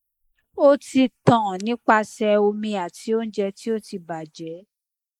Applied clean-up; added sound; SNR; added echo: neural mask model Resemble Enhance denoiser.